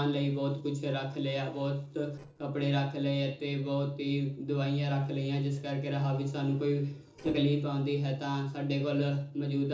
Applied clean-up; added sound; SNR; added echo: neural separator model SepFormer DNS4.